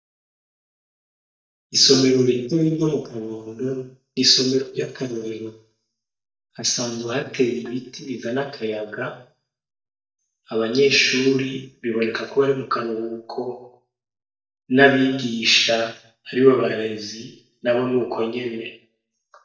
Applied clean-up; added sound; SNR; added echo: neural mask model DeepFilterNet 3.